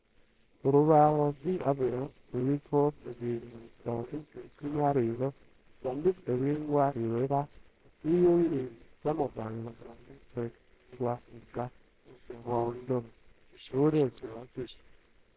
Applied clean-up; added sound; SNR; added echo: neural separator model SepFormer WHAMR!.